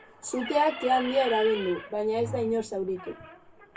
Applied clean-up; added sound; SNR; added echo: none; Squeak / Slam; 11 dB; reverberation time 0.2 s.